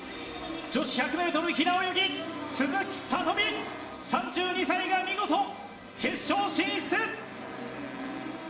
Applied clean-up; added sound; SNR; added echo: none; Wind instrument, woodwind instrument; 19 dB; reverberation time 0.8 s.